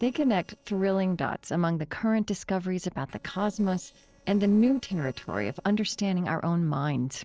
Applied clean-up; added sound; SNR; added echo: neural separator model SepFormer DNS4.